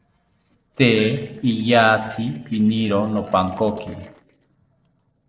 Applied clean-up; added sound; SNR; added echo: neural separator model SepFormer DNS4.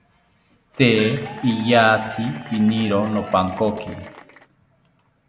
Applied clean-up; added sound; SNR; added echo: none; Applause / Crowd / Cheering + Gong; 15 dB; none.